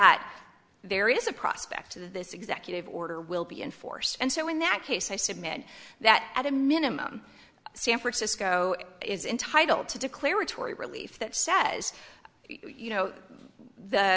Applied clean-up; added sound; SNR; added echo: none; none; none; none.